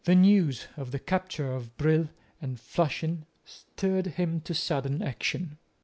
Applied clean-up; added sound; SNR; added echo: none; none; none; none.